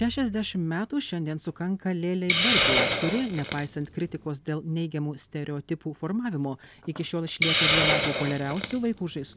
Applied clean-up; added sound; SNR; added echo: none; Hiss; 1 dB; none.